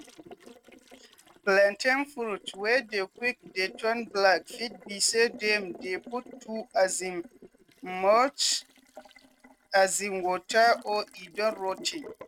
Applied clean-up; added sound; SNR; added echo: neural mask model RNNoise.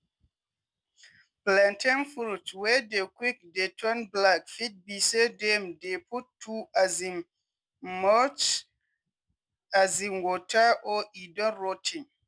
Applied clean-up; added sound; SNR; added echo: none; none; none; none.